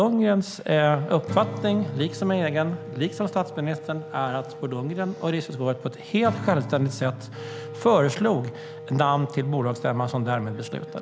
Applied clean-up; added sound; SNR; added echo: none; Acoustic guitar / Strum + Wind instrument, woodwind instrument; 12 dB; none.